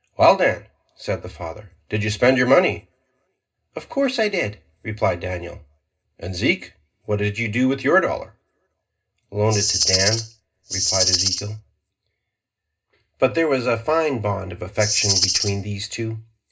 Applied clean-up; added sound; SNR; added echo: none; Rattle (instrument); -1 dB; reverberation time 0.2 s.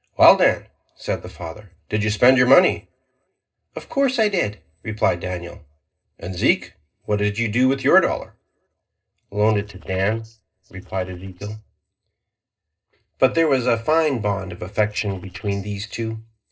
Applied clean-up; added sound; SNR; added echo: neural separator model SepFormer DNS4.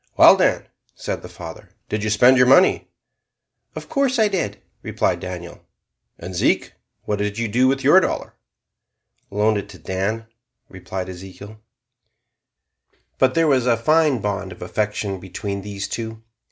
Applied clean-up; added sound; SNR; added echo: none; none; none; none.